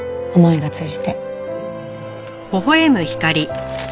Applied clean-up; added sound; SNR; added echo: none; none; none; none.